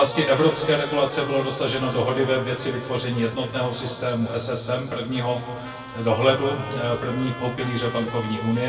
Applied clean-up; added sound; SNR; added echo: none; Trumpet; 15 dB; reverberation time 2.3 s.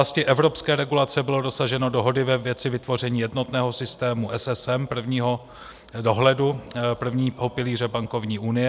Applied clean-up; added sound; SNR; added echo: none; none; none; none.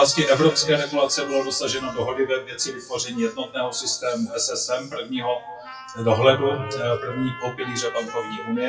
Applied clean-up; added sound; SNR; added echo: classical method WPE with log-MMSE.